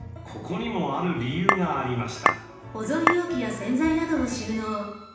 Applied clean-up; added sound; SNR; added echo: none; Chink, clink; -2 dB; reverberation time 0.9 s.